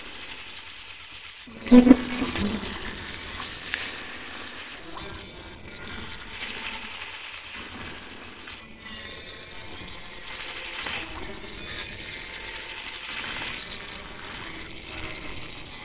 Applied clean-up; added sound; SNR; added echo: neural separator model SepFormer WHAMR!.